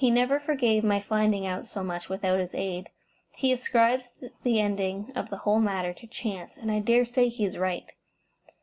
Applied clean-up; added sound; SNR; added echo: none; none; none; none.